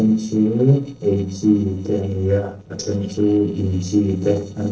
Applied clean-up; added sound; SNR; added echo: neural separator model SepFormer DNS4.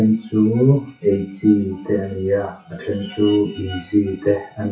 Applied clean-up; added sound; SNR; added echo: classical method WPE with log-MMSE.